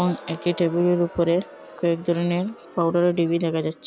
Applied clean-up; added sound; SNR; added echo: none; Crowd; 20 dB; none.